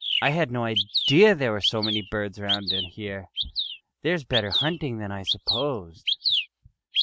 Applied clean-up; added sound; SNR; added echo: neural mask model RNNoise.